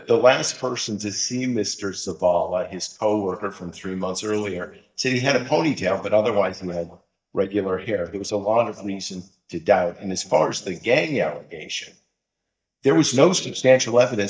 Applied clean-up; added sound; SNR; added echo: neural mask model DeepFilterNet 3.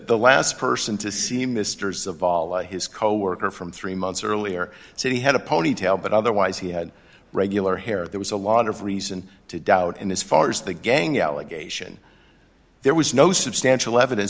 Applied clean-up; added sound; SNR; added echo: none; none; none; none.